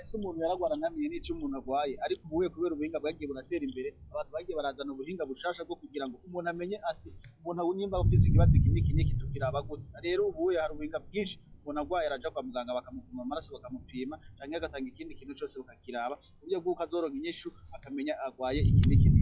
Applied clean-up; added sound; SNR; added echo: classical method log-MMSE.